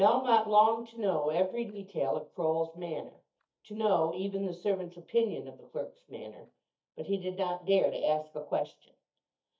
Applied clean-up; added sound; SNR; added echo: neural mask model DeepFilterNet 3.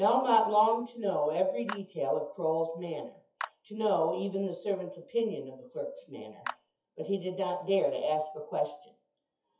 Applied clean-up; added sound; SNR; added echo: classical method WPE with log-MMSE.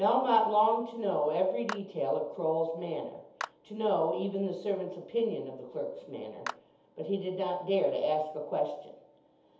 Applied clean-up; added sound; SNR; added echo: none; Clapping; 15 dB; reverberation time 0.8 s.